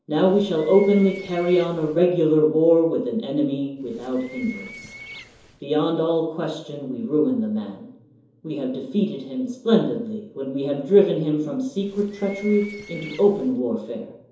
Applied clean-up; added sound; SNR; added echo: none; Bird; 19 dB; reverberation time 2.8 s.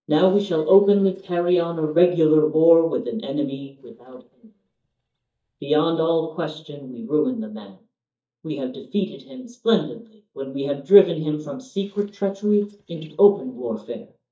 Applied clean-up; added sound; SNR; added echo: neural mask model DeepFilterNet 3.